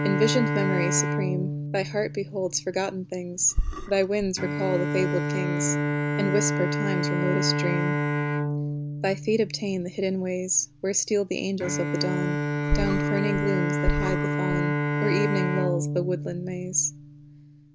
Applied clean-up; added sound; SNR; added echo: none; Bowed string instrument + Burping, eructation; -1 dB; none.